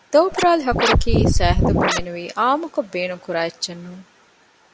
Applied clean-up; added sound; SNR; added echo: none; Scratching (performance technique); -5 dB; none.